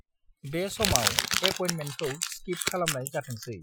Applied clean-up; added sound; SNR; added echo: classical method Wiener filter.